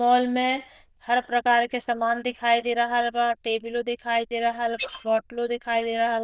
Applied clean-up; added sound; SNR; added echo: neural diffusion model UNIVERSE++.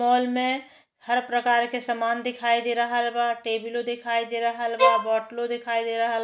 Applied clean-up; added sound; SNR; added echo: none; Bowed string instrument; -1 dB; none.